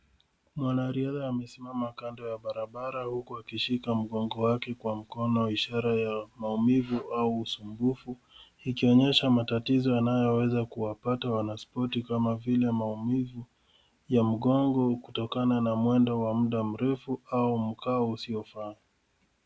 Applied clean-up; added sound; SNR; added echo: none; none; none; none.